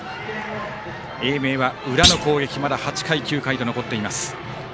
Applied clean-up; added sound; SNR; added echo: none; Thump, thud; -1 dB; none.